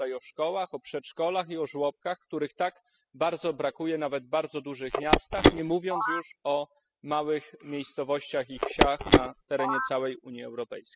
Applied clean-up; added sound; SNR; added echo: classical method spectral subtraction.